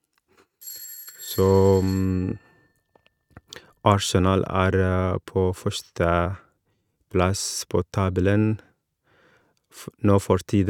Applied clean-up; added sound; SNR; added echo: neural mask model RNNoise.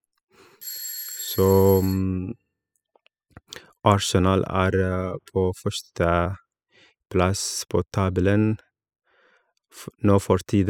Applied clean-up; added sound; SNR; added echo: classical method spectral subtraction.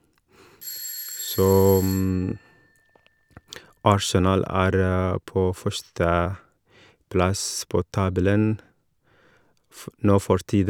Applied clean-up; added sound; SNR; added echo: none; Bell / Doorbell; 14 dB; none.